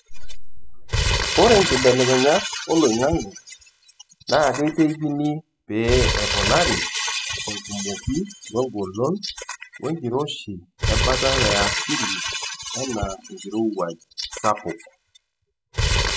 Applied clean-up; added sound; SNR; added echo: classical method spectral subtraction.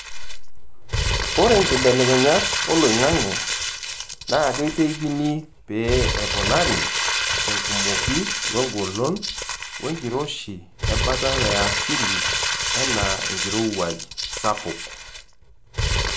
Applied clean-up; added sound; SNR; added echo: none; Crumpling, crinkling; 1 dB; none.